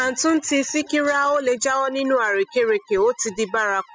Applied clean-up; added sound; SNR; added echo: classical method spectral subtraction.